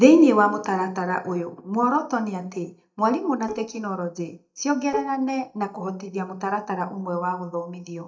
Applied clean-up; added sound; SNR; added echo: neural mask model DeepFilterNet 3.